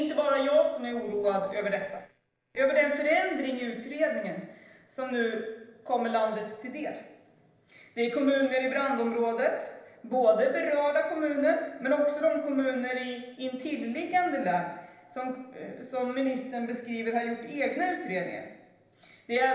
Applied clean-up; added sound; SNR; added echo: neural separator model SepFormer DNS4.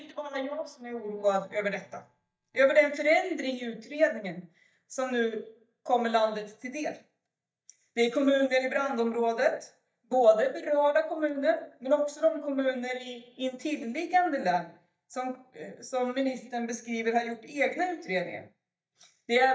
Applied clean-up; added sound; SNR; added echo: neural mask model DeepFilterNet 3.